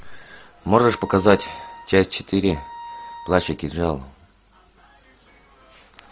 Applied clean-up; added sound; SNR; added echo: none; Wind instrument, woodwind instrument; 15 dB; none.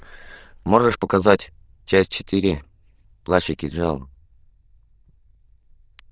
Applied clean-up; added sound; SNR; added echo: neural diffusion model UNIVERSE++.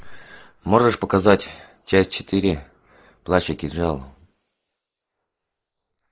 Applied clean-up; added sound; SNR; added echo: neural mask model Resemble Enhance denoiser.